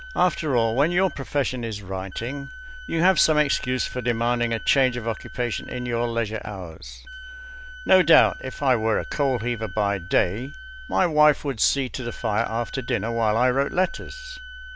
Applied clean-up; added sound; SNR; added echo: none; Wind instrument, woodwind instrument; 17 dB; none.